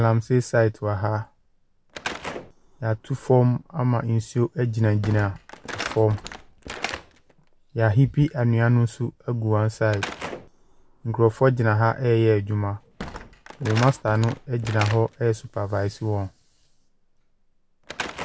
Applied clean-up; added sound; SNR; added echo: none; Slam / Wood; 15 dB; none.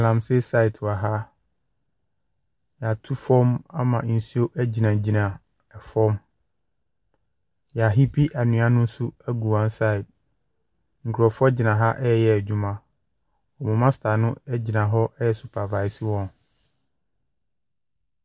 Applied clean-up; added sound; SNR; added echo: none; none; none; none.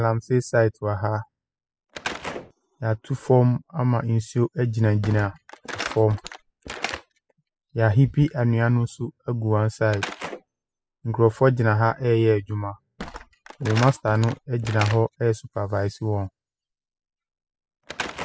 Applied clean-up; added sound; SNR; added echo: classical method spectral subtraction.